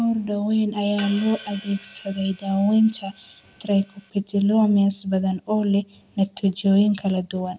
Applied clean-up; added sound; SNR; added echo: none; Hi-hat; 18 dB; none.